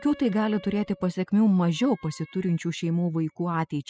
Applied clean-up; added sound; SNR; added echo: classical method spectral subtraction.